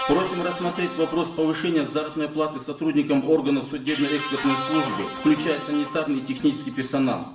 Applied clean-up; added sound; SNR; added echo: none; Guitar; 10 dB; reverberation time 0.9 s.